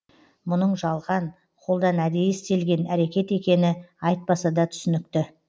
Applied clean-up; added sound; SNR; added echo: none; none; none; none.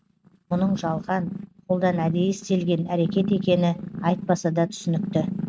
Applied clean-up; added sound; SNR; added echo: neural mask model RNNoise.